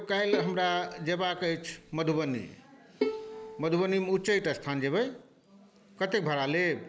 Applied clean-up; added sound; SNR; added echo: none; Bowed string instrument; 8 dB; none.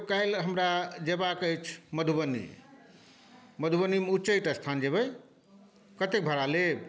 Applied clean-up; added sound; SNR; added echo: none; none; none; none.